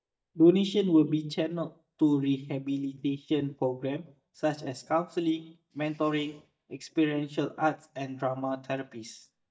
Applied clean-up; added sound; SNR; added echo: neural mask model DeepFilterNet 3.